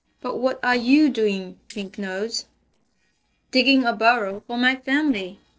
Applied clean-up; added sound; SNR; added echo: neural separator model SepFormer DNS4.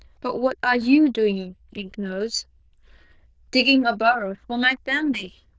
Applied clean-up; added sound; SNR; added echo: neural diffusion model UNIVERSE++.